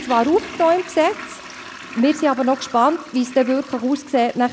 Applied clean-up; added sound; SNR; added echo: none; Toilet flush; 16 dB; none.